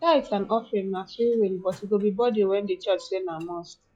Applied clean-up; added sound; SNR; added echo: classical method log-MMSE.